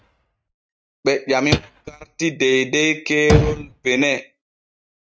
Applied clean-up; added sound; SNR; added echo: neural mask model RNNoise.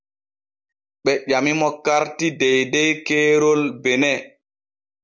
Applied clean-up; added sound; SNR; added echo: none; none; none; none.